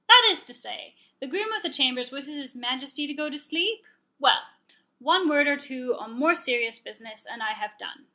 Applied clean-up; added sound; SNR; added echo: none; none; none; none.